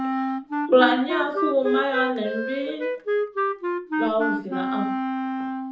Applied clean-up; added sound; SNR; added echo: none; Wind instrument, woodwind instrument; 1 dB; reverberation time 0.6 s.